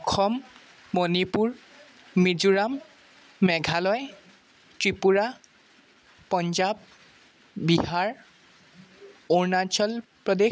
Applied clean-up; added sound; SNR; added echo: none; none; none; none.